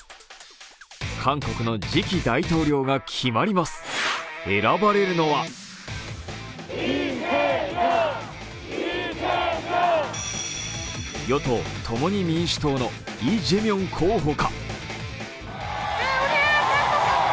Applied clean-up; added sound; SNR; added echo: none; none; none; none.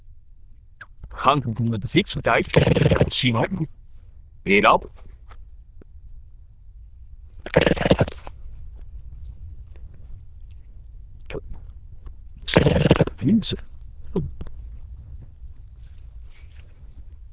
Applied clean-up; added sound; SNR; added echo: neural diffusion model UNIVERSE++.